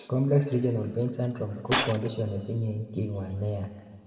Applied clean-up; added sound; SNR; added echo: none; Shatter; 2 dB; reverberation time 1.8 s.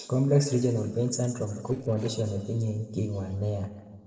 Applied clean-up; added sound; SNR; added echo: neural separator model SepFormer DNS4.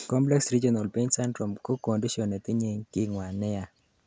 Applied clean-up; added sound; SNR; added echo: none; none; none; none.